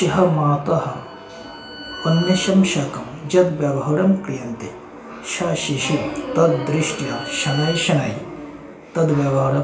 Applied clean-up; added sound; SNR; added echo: none; Bowed string instrument; 16 dB; reverberation time 0.4 s.